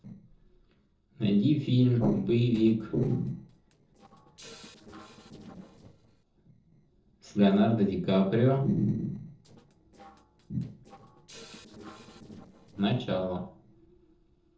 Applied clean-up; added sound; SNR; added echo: neural separator model SepFormer DNS4.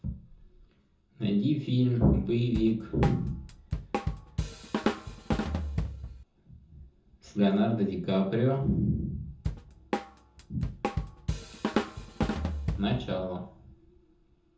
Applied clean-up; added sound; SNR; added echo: none; Drum / Drum kit; 2 dB; reverberation time 0.5 s.